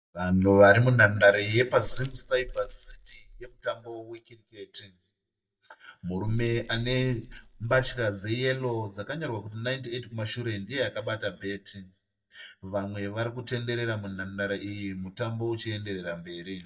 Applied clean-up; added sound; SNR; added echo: neural mask model DeepFilterNet 3.